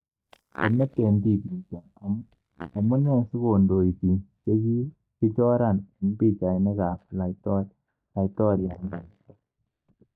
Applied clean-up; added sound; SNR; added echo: neural mask model DeepFilterNet 3.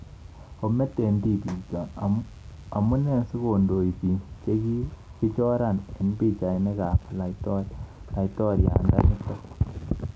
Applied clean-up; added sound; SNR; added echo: none; none; none; none.